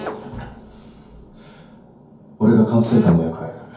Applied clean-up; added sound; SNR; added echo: none; Drill; 18 dB; reverberation time 0.6 s.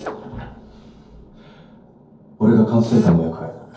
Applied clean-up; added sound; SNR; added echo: neural separator model SepFormer DNS4.